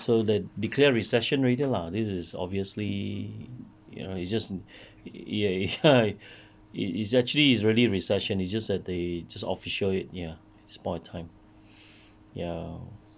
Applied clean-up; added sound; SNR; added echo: none; none; none; none.